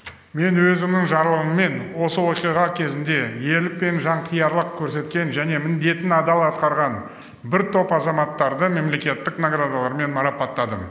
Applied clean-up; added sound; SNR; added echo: none; none; none; none.